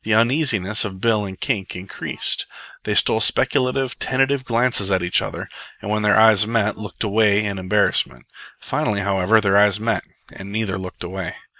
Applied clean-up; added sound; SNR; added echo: neural mask model Resemble Enhance denoiser.